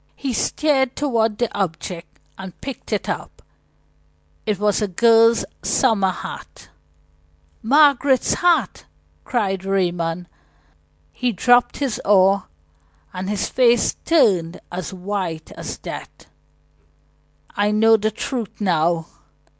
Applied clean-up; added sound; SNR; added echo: none; none; none; none.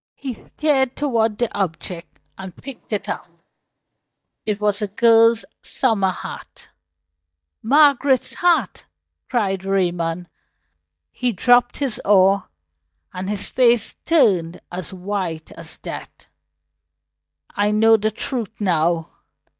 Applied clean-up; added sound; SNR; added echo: neural mask model DeepFilterNet 3.